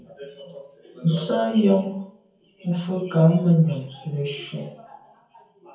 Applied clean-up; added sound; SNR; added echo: none; none; none; reverberation time 0.5 s.